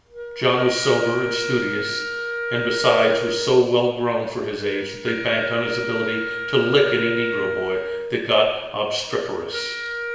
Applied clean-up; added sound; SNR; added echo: none; Wind instrument, woodwind instrument; 6 dB; reverberation time 1.0 s.